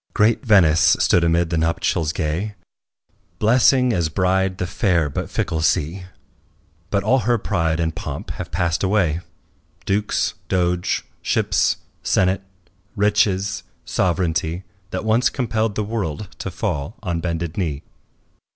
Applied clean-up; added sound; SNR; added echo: none; none; none; none.